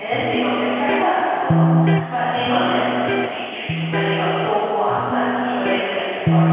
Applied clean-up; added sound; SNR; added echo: none; Electric guitar; 0 dB; reverberation time 2.2 s.